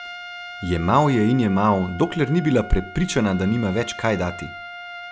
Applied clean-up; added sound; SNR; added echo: none; Trumpet; 15 dB; none.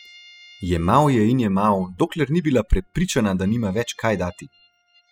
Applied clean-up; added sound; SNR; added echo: classical method spectral subtraction.